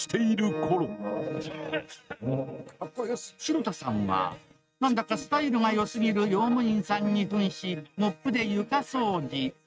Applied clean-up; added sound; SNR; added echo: neural mask model RNNoise.